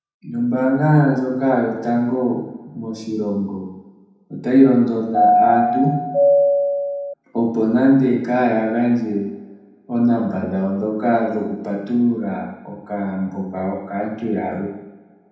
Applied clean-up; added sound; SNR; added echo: none; Doorbell; -3 dB; reverberation time 0.9 s.